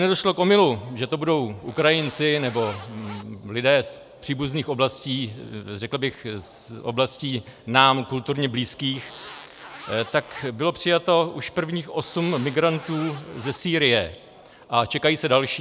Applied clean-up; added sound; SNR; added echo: none; Zipper (clothing); 16 dB; none.